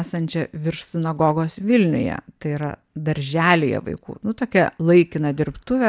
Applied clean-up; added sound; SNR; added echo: none; none; none; none.